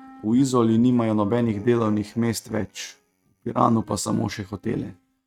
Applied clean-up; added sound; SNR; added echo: neural mask model RNNoise.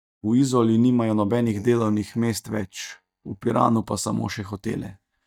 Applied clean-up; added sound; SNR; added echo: neural mask model DeepFilterNet 3.